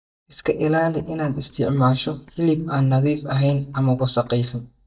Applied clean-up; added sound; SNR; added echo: neural mask model DeepFilterNet 3.